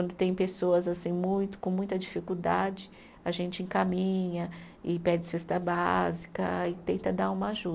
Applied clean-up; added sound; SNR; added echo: none; none; none; none.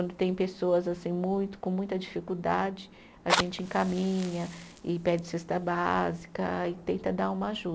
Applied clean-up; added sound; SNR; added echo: none; Fire; 10 dB; none.